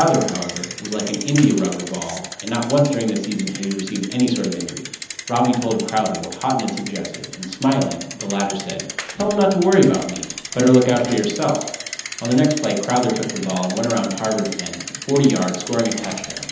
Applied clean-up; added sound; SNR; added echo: none; Bicycle; 11 dB; reverberation time 0.9 s.